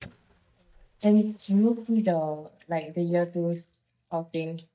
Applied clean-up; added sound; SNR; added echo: neural mask model DeepFilterNet 3.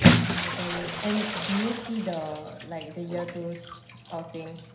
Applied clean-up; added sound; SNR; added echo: none; Bathtub (filling or washing) / Splash, splatter; -5 dB; reverberation time 0.7 s.